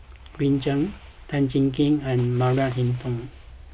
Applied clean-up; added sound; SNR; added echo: none; none; none; none.